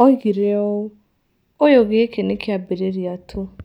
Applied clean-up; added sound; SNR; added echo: none; none; none; none.